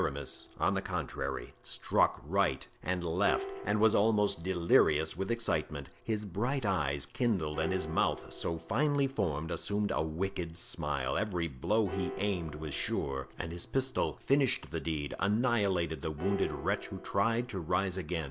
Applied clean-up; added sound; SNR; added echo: none; Piano; 15 dB; none.